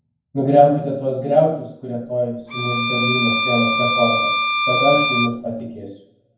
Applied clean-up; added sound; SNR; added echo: none; Bowed string instrument; 0 dB; reverberation time 0.9 s.